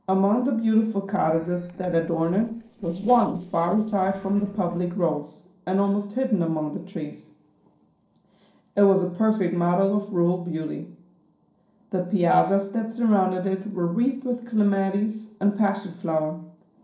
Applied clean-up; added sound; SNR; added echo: neural separator model SepFormer DNS4.